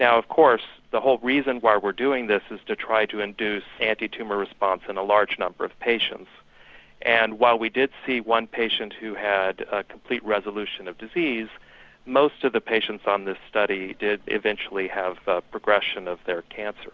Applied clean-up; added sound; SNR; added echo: none; none; none; none.